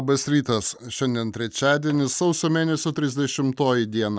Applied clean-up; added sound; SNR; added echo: none; none; none; none.